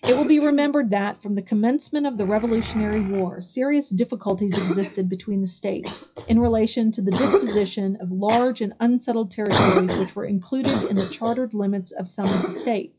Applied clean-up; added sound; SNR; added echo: classical method WPE with log-MMSE.